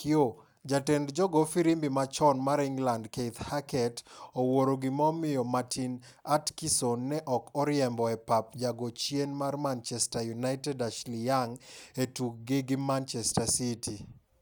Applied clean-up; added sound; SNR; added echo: none; none; none; none.